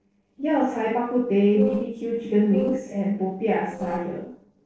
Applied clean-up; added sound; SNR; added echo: neural separator model SepFormer DNS4.